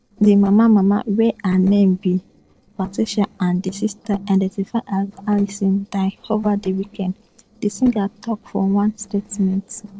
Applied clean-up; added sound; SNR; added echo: neural separator model SepFormer DNS4.